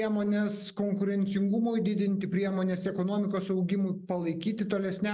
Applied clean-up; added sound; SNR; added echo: none; none; none; none.